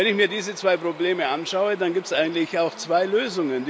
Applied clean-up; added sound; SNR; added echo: none; Bird vocalization, bird call, bird song; 19 dB; none.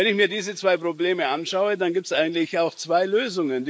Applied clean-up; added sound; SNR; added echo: neural mask model Resemble Enhance denoiser.